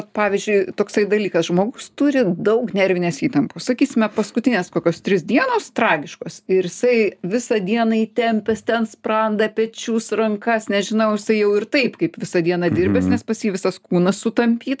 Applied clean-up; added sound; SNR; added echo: none; none; none; none.